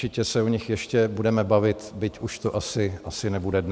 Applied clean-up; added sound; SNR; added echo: none; none; none; none.